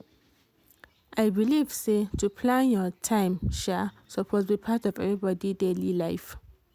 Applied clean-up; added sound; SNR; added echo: none; none; none; none.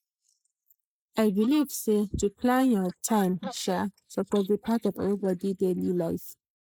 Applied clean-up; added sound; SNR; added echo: neural mask model Resemble Enhance denoiser.